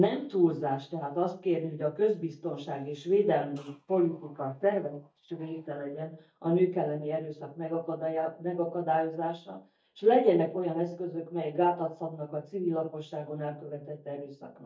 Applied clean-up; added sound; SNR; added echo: neural mask model DeepFilterNet 3.